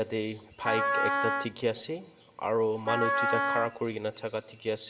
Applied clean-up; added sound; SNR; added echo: none; Wind instrument, woodwind instrument; -1 dB; reverberation time 1.0 s.